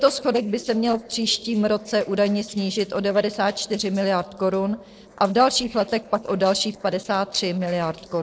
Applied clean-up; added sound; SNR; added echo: neural separator model SepFormer DNS4.